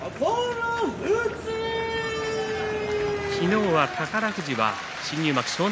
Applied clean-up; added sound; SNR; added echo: none; none; none; none.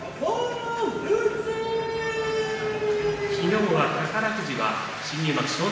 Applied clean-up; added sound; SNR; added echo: none; none; none; reverberation time 1.2 s.